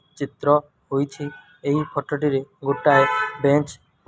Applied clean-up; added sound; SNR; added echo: none; none; none; none.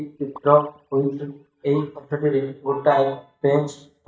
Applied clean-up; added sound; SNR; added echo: neural mask model DeepFilterNet 3.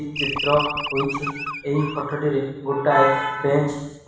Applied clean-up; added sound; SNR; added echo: none; Animal; 7 dB; reverberation time 0.9 s.